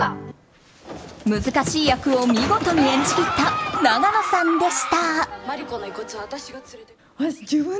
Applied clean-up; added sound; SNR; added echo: none; none; none; none.